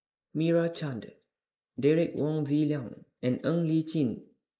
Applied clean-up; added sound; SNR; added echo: neural mask model Resemble Enhance denoiser.